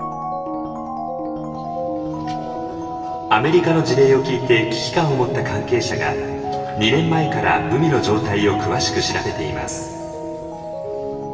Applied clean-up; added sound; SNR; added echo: none; none; none; reverberation time 2.5 s.